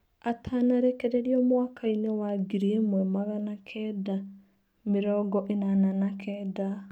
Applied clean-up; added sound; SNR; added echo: none; none; none; none.